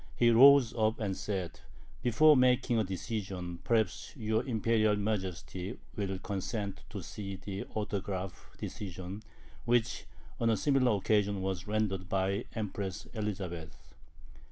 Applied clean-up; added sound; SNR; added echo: none; none; none; none.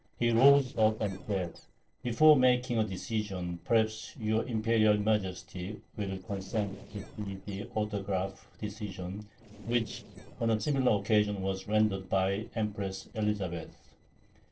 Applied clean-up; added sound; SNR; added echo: neural separator model SepFormer DNS4.